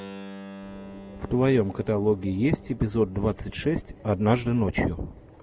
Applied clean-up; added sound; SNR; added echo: none; Keyboard (musical); 19 dB; none.